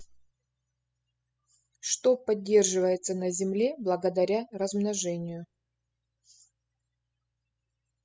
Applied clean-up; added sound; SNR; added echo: classical method spectral subtraction.